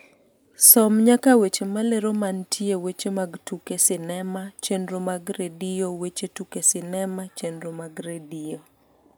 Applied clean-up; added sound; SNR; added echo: none; none; none; none.